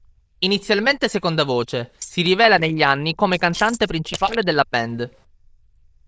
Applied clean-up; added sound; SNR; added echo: neural diffusion model UNIVERSE++.